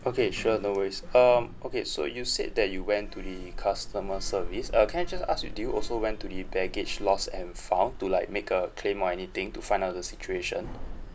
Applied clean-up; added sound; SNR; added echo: none; Sliding door; 7 dB; none.